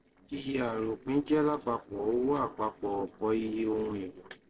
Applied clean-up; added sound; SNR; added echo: neural separator model SepFormer DNS4.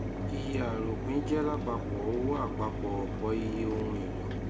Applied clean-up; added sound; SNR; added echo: none; Mechanisms; 0 dB; reverberation time 0.5 s.